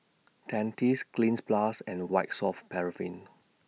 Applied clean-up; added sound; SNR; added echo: none; none; none; none.